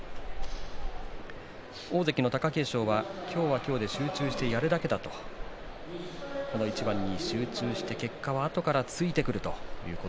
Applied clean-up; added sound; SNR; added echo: none; Wind; 7 dB; none.